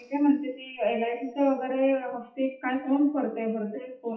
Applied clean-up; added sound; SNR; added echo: classical method WPE with log-MMSE.